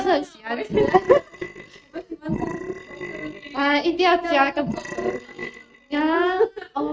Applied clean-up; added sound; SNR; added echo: neural mask model RNNoise.